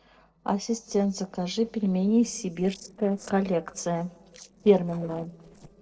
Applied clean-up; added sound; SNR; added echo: neural separator model SepFormer DNS4.